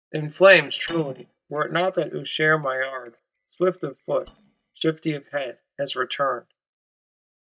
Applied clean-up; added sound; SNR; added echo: neural mask model DeepFilterNet 3.